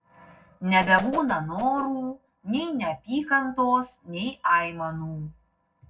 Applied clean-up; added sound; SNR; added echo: neural separator model SepFormer DNS4.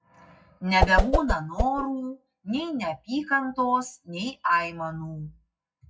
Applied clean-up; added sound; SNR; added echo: classical method WPE with log-MMSE.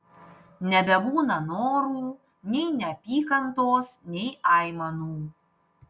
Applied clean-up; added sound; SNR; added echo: none; none; none; none.